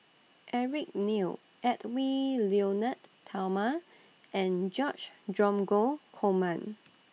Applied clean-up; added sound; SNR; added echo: none; none; none; none.